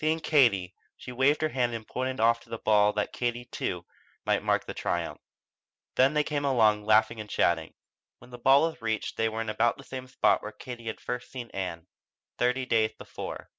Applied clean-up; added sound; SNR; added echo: none; none; none; none.